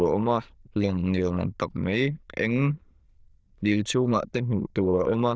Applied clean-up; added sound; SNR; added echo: neural diffusion model UNIVERSE++.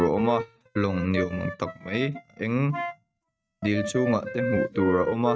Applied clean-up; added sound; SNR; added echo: neural mask model RNNoise.